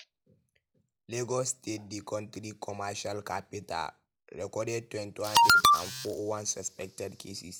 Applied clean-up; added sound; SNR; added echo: none; none; none; none.